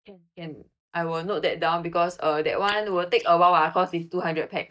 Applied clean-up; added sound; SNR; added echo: neural mask model DeepFilterNet 3.